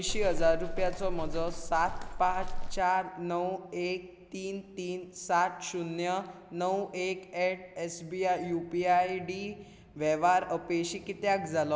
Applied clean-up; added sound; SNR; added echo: none; Livestock, farm animals, working animals; 0 dB; none.